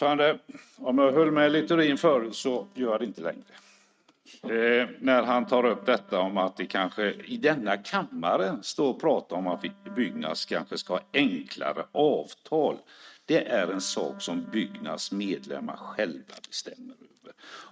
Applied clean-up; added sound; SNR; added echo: neural mask model RNNoise.